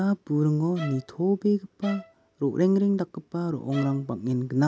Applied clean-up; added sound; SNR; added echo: none; Bowed string instrument; 18 dB; none.